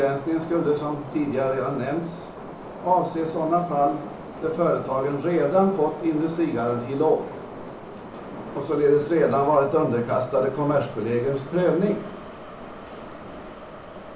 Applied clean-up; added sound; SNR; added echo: none; Subway, metro, underground; 14 dB; reverberation time 0.8 s.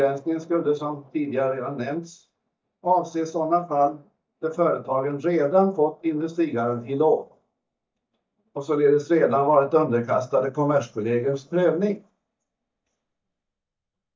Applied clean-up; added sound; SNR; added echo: neural mask model DeepFilterNet 3.